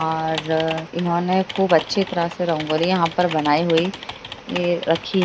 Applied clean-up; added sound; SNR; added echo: none; Typing; 13 dB; none.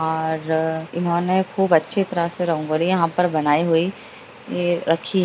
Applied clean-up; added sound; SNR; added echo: none; none; none; none.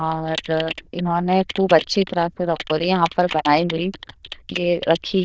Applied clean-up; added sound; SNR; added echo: neural diffusion model UNIVERSE++.